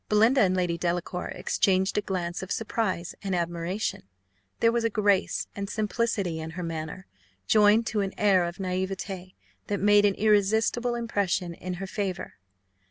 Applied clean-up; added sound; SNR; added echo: none; none; none; none.